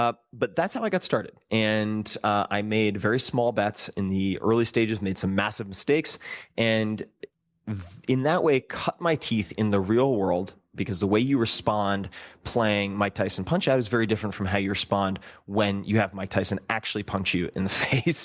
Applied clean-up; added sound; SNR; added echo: none; none; none; none.